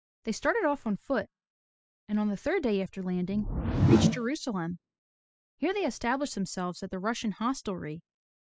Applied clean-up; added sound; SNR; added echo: classical method spectral subtraction.